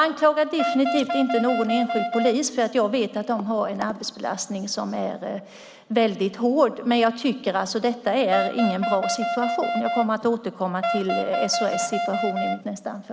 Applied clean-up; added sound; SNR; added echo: none; Wind instrument, woodwind instrument; 2 dB; none.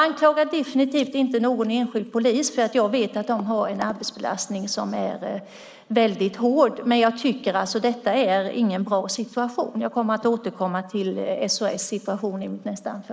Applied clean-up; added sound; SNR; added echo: neural mask model Resemble Enhance denoiser.